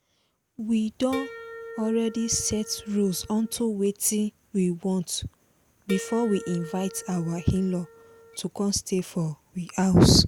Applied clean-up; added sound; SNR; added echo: none; Harp; 15 dB; none.